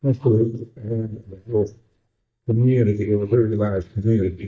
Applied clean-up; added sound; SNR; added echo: neural mask model DeepFilterNet 3.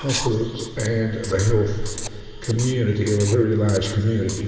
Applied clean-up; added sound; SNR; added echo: none; Writing; 14 dB; reverberation time 2.3 s.